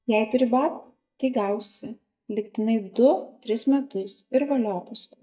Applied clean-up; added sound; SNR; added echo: neural mask model DeepFilterNet 3.